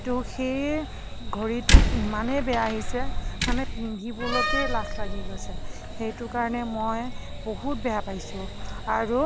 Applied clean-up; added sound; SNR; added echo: none; Slam; -3 dB; none.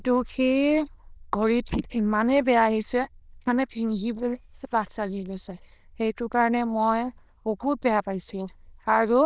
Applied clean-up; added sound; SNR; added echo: neural diffusion model UNIVERSE++.